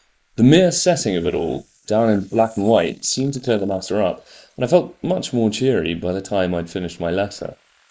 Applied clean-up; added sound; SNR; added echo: neural mask model Resemble Enhance denoiser.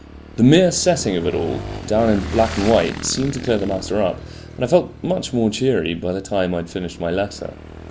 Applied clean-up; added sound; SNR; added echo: none; Motorcycle / Engine; 13 dB; none.